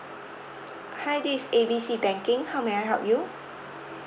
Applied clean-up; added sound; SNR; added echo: none; none; none; none.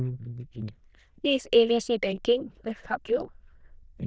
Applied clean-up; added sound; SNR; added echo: neural diffusion model UNIVERSE++.